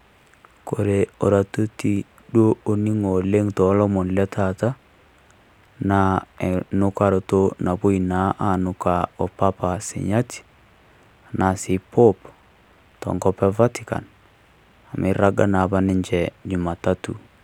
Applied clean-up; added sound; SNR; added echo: none; none; none; none.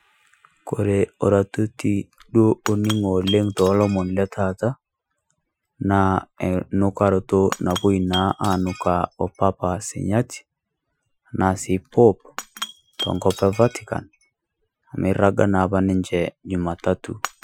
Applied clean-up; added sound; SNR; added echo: classical method Wiener filter.